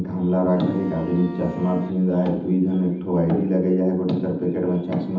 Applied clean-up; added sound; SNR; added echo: none; Bowed string instrument; 15 dB; reverberation time 0.8 s.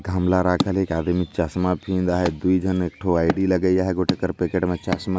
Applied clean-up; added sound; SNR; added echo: none; none; none; none.